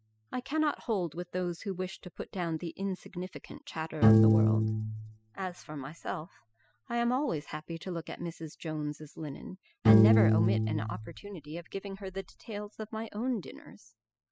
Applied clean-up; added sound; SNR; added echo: classical method spectral subtraction.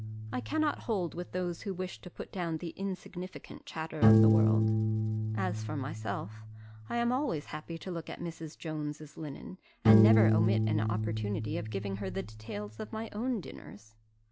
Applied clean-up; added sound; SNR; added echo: none; Piano; -4 dB; none.